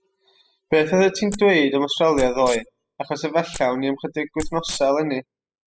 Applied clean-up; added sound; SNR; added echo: classical method spectral subtraction.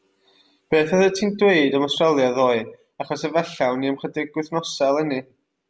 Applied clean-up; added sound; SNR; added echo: none; none; none; none.